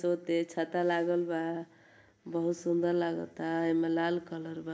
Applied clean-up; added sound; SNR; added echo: none; none; none; none.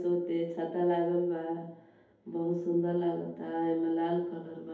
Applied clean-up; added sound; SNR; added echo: none; none; none; reverberation time 2.2 s.